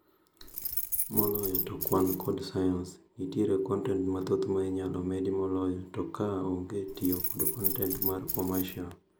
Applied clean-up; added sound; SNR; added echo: none; Keys jangling; 2 dB; none.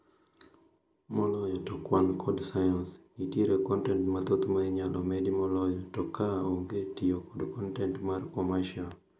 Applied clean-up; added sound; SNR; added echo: none; none; none; none.